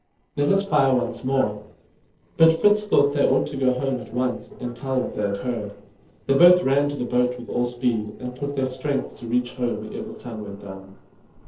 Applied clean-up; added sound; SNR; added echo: neural separator model SepFormer DNS4.